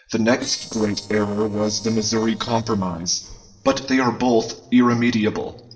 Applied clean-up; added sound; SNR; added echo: neural separator model SepFormer DNS4.